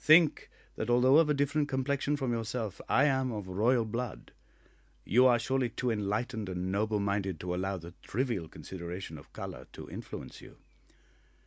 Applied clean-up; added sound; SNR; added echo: none; none; none; none.